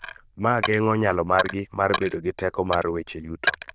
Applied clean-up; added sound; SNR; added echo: neural diffusion model UNIVERSE++.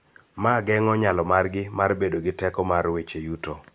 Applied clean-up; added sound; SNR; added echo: none; none; none; none.